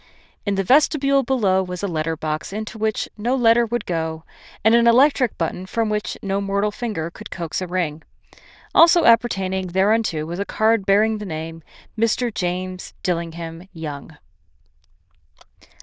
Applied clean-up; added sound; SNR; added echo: neural diffusion model UNIVERSE++.